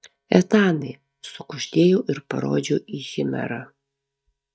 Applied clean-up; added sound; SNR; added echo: neural mask model DeepFilterNet 3.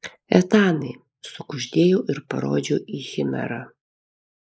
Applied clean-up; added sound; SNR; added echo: neural mask model Resemble Enhance denoiser.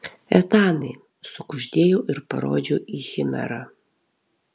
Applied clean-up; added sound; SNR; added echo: none; none; none; none.